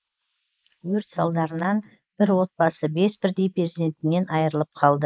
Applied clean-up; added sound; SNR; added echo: neural mask model Resemble Enhance denoiser.